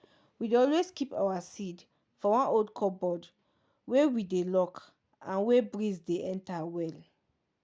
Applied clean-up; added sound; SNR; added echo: none; none; none; none.